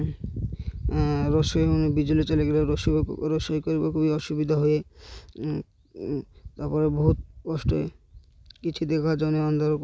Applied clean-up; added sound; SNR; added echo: none; none; none; none.